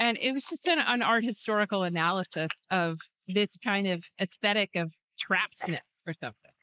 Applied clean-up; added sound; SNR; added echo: neural mask model Resemble Enhance denoiser.